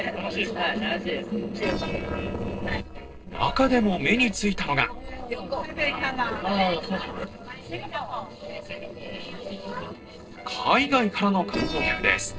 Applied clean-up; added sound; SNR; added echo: neural separator model SepFormer DNS4.